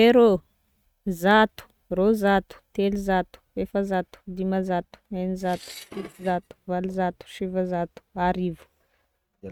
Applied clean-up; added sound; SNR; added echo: neural mask model RNNoise.